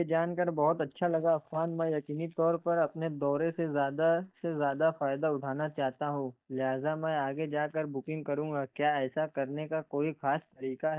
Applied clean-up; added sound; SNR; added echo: neural mask model DeepFilterNet 3.